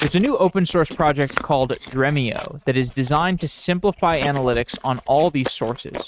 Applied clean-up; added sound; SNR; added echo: neural mask model RNNoise.